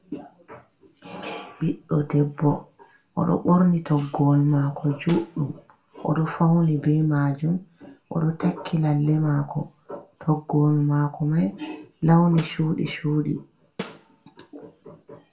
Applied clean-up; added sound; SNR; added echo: none; Snare drum; 17 dB; reverberation time 0.2 s.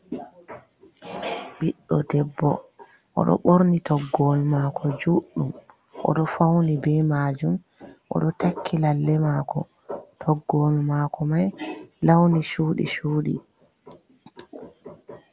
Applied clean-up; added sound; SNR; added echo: none; none; none; none.